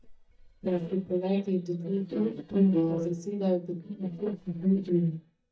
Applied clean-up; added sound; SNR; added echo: neural mask model DeepFilterNet 3.